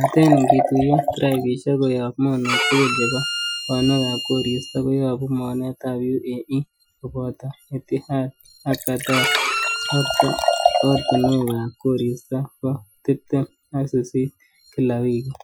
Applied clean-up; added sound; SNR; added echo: classical method Wiener filter.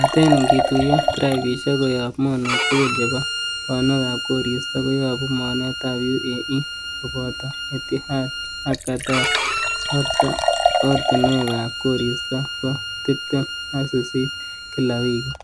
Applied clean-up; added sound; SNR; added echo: none; Bowed string instrument + Liquid; 2 dB; none.